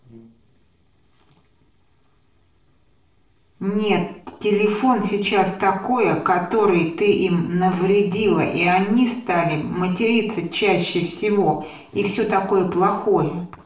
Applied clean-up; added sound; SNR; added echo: neural separator model SepFormer DNS4.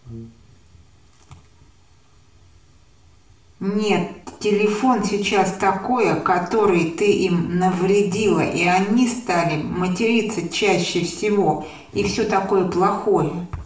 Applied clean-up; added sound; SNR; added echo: none; Brass instrument; 19 dB; reverberation time 0.6 s.